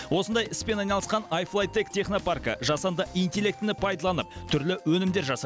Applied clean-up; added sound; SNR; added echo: none; none; none; none.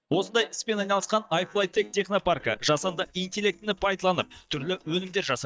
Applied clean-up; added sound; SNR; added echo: neural mask model DeepFilterNet 3.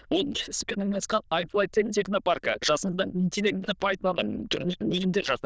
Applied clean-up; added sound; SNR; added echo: neural diffusion model UNIVERSE++.